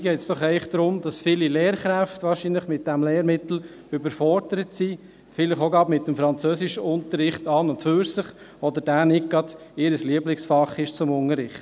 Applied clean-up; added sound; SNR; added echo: none; none; none; none.